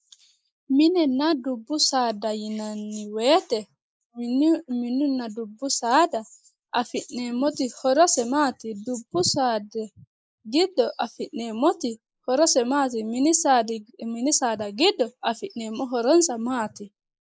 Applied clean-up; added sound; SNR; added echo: neural mask model Resemble Enhance denoiser.